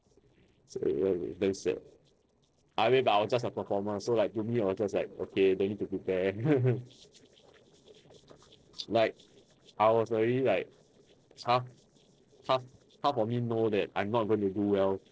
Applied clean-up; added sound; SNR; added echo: neural separator model SepFormer DNS4.